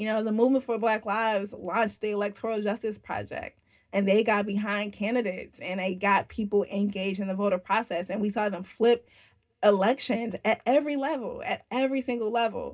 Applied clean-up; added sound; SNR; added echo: none; none; none; reverberation time 0.2 s.